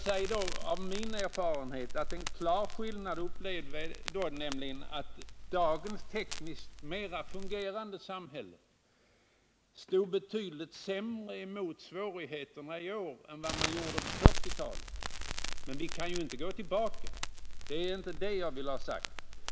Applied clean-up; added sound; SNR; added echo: none; Crackle; -3 dB; none.